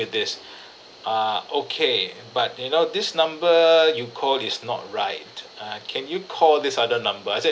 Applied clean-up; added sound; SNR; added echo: none; none; none; none.